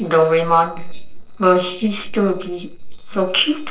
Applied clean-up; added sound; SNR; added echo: neural separator model SepFormer DNS4.